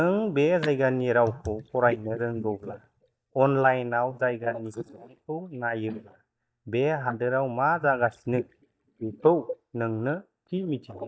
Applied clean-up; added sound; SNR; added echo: neural mask model DeepFilterNet 3.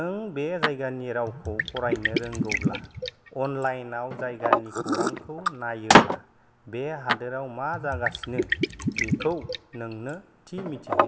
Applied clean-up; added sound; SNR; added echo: none; Liquid; -4 dB; none.